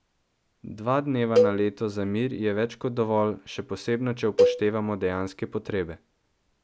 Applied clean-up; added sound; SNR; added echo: none; Cowbell; 0 dB; none.